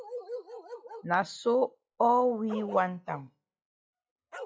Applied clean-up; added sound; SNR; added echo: classical method log-MMSE.